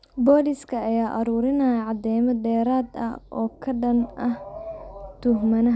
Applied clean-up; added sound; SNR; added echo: none; none; none; none.